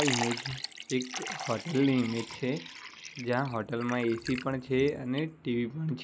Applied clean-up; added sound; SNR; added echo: none; Liquid; 9 dB; none.